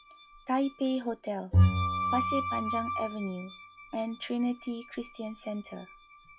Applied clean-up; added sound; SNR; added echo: classical method log-MMSE.